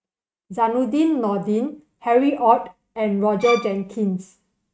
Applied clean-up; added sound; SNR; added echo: neural mask model RNNoise.